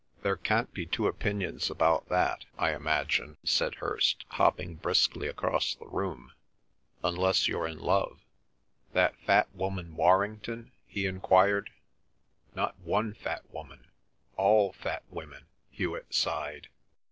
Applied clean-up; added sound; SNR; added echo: none; none; none; none.